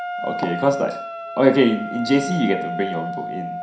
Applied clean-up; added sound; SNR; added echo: none; Wind instrument, woodwind instrument; 8 dB; reverberation time 0.5 s.